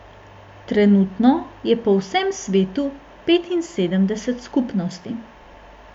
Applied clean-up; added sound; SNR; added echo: none; none; none; none.